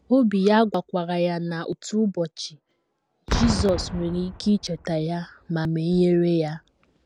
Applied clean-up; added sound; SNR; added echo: none; Boom; 11 dB; none.